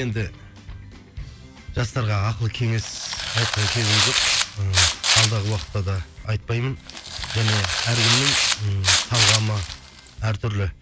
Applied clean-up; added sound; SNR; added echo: none; Tearing; -2 dB; none.